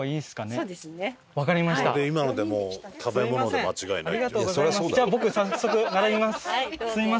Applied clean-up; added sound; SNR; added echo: none; none; none; none.